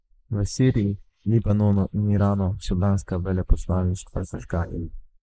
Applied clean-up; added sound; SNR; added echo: neural mask model Resemble Enhance denoiser.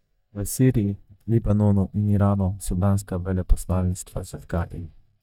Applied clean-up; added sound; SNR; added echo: neural mask model DeepFilterNet 3.